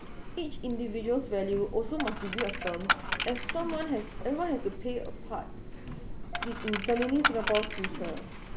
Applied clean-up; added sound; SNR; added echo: none; Coin (dropping); 2 dB; none.